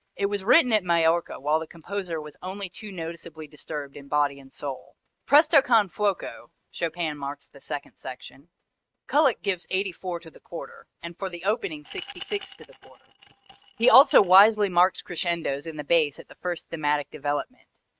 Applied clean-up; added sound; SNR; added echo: neural mask model RNNoise.